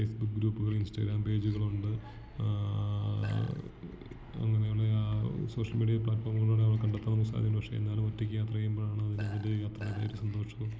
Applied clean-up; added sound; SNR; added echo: none; Burping, eructation; 19 dB; none.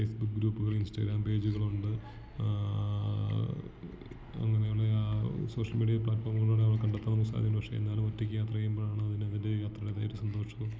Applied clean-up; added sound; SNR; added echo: none; none; none; none.